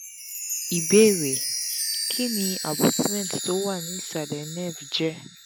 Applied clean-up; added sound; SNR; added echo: none; Chime; 4 dB; none.